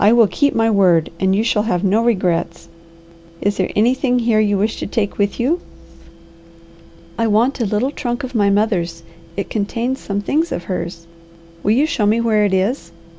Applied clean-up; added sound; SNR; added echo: none; none; none; none.